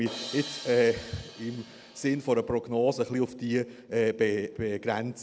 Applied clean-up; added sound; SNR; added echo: none; Crash cymbal; 14 dB; none.